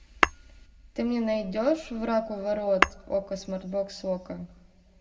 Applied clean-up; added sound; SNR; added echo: none; Tap / Hammer; 3 dB; reverberation time 1.2 s.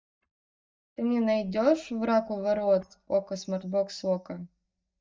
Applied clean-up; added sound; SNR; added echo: neural mask model DeepFilterNet 3.